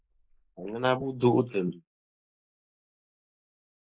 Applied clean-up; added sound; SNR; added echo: neural mask model Resemble Enhance denoiser.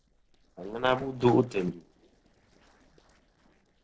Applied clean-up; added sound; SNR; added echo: neural separator model SepFormer DNS4.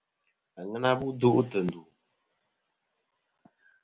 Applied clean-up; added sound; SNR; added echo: none; none; none; none.